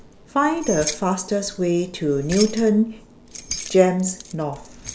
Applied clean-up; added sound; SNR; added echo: none; Keys jangling; 13 dB; none.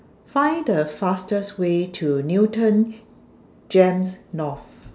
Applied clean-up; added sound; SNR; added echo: none; none; none; none.